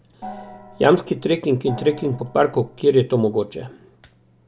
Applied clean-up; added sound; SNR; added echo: none; Gong; 17 dB; none.